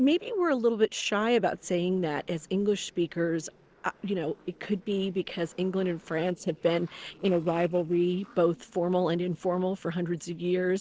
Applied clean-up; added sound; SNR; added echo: neural separator model SepFormer DNS4.